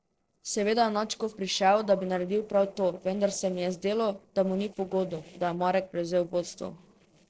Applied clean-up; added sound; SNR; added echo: neural separator model SepFormer DNS4.